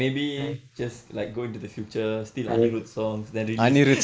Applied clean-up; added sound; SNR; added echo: neural mask model Resemble Enhance denoiser.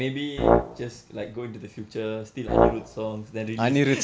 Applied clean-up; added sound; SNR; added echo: none; Brass instrument; -4 dB; none.